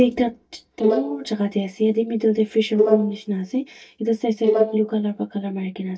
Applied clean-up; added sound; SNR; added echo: neural mask model DeepFilterNet 3.